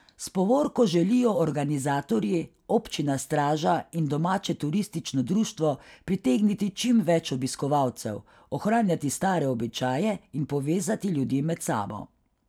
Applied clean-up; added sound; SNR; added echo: none; none; none; none.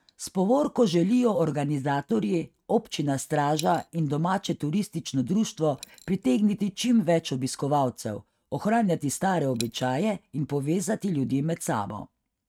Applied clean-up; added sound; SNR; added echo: neural mask model RNNoise.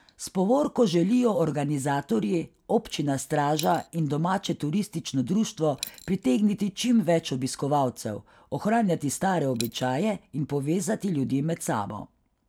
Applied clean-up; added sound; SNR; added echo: none; Coin (dropping); 16 dB; none.